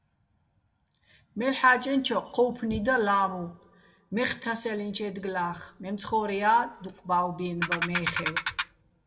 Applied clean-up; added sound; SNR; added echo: none; Ratchet, pawl; -1 dB; reverberation time 0.3 s.